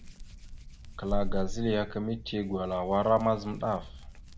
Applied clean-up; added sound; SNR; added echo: none; Hands; 5 dB; none.